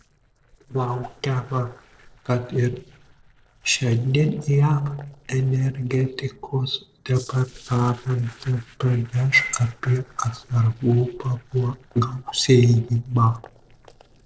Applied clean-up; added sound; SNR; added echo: neural separator model SepFormer DNS4.